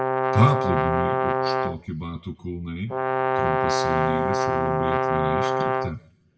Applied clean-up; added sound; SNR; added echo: none; Brass instrument; -4 dB; reverberation time 1.1 s.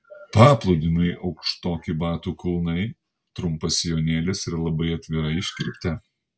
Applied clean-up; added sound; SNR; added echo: none; none; none; none.